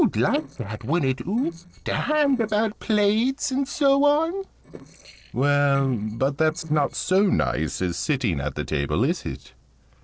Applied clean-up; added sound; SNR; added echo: neural separator model SepFormer DNS4.